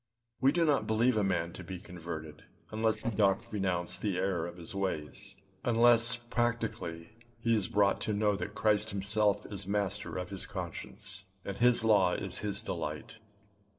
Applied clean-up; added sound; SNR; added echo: neural separator model SepFormer DNS4.